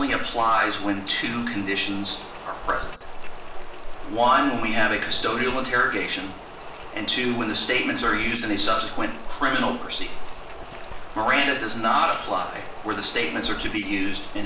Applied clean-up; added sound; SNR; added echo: none; Rain; 7 dB; reverberation time 0.6 s.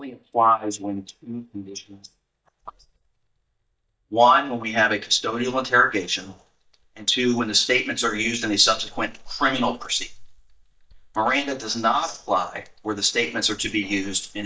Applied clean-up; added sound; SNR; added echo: neural mask model DeepFilterNet 3.